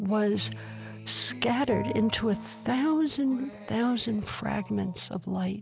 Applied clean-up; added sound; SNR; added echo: none; Bell + Acoustic guitar; 14 dB; none.